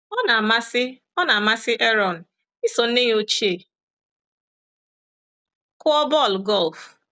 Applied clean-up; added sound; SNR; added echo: none; none; none; none.